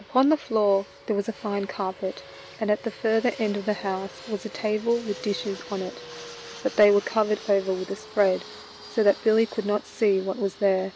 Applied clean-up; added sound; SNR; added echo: none; Fixed-wing aircraft, airplane; 18 dB; none.